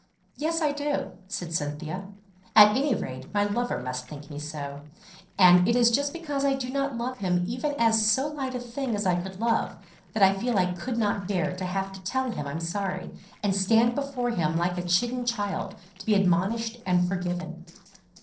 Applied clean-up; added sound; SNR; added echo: neural separator model SepFormer DNS4.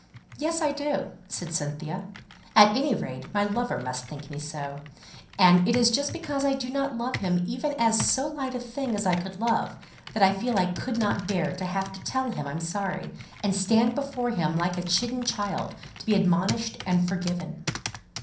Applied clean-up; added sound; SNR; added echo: none; Computer keyboard; 15 dB; reverberation time 0.6 s.